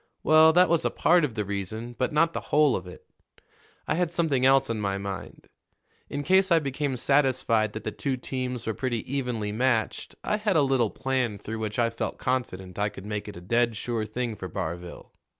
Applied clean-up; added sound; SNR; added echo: none; none; none; none.